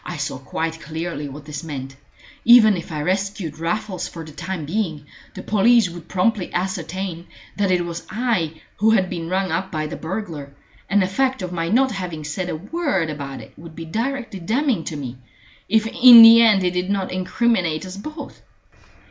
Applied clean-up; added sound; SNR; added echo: none; none; none; none.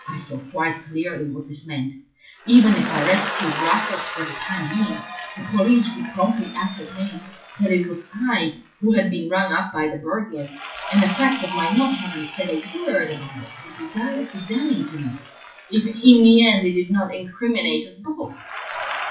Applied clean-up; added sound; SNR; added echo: classical method WPE with log-MMSE.